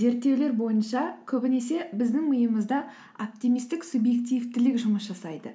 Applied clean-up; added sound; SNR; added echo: none; none; none; none.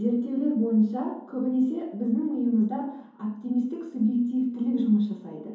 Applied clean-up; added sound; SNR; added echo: none; none; none; reverberation time 2.8 s.